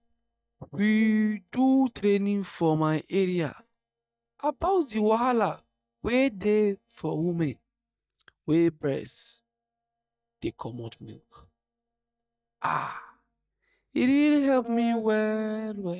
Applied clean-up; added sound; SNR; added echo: neural mask model DeepFilterNet 3.